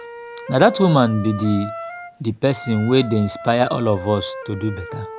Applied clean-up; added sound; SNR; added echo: none; Wind instrument, woodwind instrument; 13 dB; none.